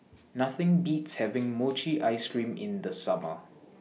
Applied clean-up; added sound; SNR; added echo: none; none; none; none.